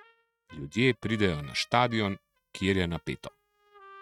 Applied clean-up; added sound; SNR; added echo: neural mask model RNNoise.